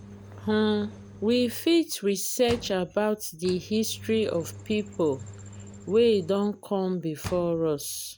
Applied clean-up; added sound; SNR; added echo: none; Engine; 17 dB; none.